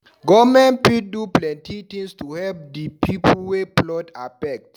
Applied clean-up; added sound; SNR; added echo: none; none; none; none.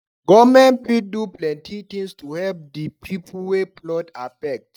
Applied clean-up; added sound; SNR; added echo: neural mask model DeepFilterNet 3.